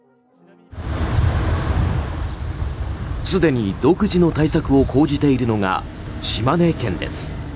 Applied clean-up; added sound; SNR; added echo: none; none; none; none.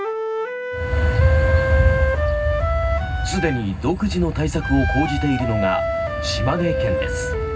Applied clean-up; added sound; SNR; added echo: none; Wind instrument, woodwind instrument; 4 dB; reverberation time 0.4 s.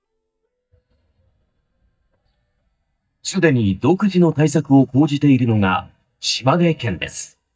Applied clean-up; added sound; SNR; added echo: neural mask model DeepFilterNet 3.